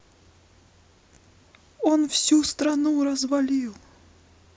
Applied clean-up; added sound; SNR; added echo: none; none; none; none.